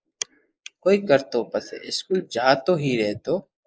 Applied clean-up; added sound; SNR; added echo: neural mask model Resemble Enhance denoiser.